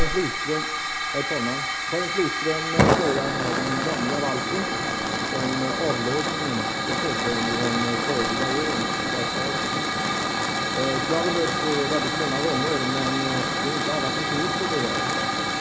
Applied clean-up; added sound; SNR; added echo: none; Hiss / Fire; -4 dB; none.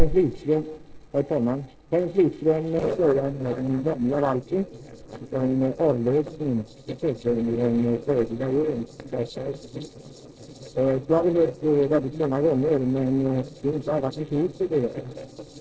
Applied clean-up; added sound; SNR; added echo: neural separator model SepFormer DNS4.